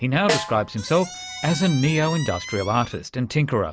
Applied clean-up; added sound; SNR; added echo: none; Snare drum + Squeak; 9 dB; none.